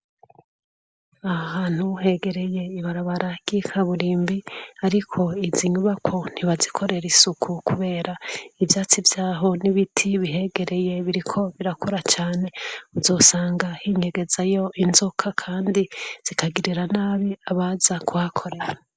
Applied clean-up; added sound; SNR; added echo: none; none; none; none.